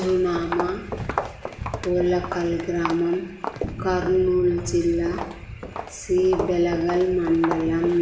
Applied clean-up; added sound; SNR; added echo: none; Walk, footsteps; 10 dB; reverberation time 1.0 s.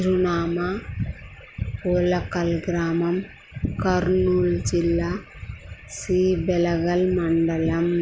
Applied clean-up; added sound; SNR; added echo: none; none; none; none.